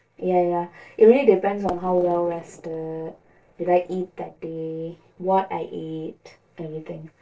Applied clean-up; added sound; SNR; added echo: neural separator model SepFormer DNS4.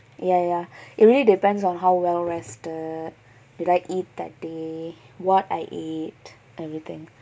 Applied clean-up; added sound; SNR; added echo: none; none; none; none.